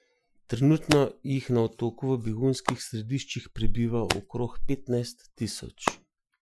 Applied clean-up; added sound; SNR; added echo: classical method Wiener filter.